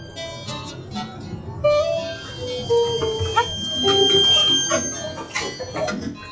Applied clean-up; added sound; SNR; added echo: classical method log-MMSE.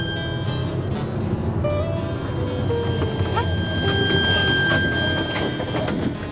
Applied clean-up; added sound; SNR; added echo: none; Bowed string instrument; 5 dB; none.